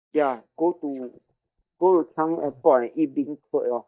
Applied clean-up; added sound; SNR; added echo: neural mask model DeepFilterNet 3.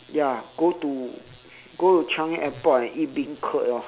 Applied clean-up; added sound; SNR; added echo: none; none; none; none.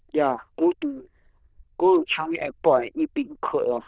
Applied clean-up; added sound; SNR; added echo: neural diffusion model UNIVERSE++.